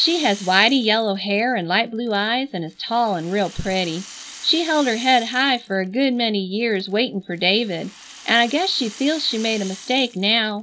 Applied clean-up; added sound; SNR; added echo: none; Rattle; 20 dB; none.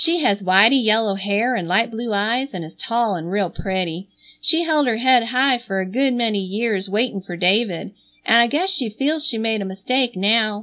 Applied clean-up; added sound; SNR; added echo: none; none; none; none.